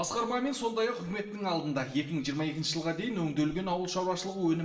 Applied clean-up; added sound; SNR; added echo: neural separator model SepFormer DNS4.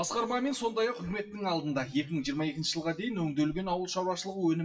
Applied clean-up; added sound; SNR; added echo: classical method WPE with log-MMSE.